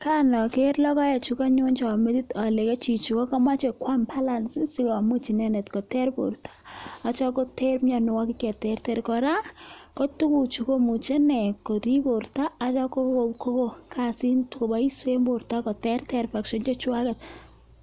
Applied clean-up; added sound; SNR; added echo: none; none; none; none.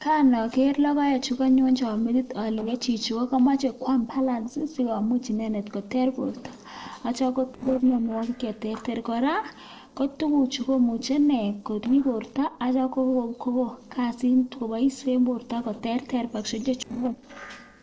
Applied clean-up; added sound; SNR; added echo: neural separator model SepFormer DNS4.